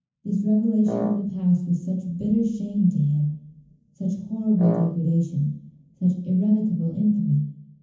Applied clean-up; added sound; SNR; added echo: none; Wind instrument, woodwind instrument; 9 dB; reverberation time 0.7 s.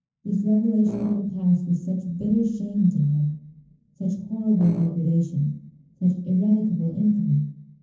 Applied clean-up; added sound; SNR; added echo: neural separator model SepFormer DNS4.